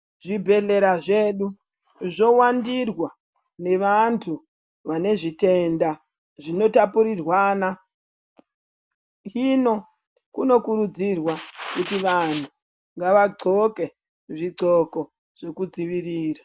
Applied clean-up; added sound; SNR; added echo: none; none; none; none.